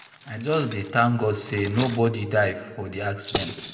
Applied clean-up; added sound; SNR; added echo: none; Cutlery, silverware; 7 dB; reverberation time 1.6 s.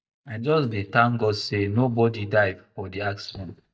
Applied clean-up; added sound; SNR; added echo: neural mask model DeepFilterNet 3.